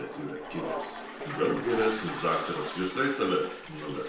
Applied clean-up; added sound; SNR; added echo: none; Toilet flush; 8 dB; reverberation time 0.5 s.